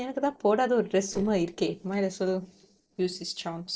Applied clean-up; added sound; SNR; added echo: neural separator model SepFormer DNS4.